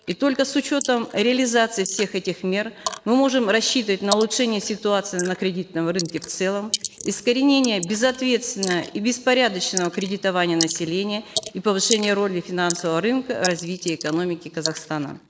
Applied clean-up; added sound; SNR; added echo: neural mask model Resemble Enhance denoiser.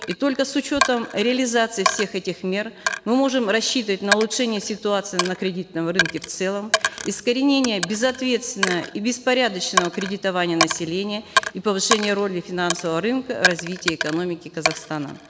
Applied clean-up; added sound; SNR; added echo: none; Coin (dropping); 5 dB; none.